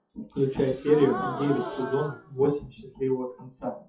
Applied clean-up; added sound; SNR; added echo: classical method WPE with log-MMSE.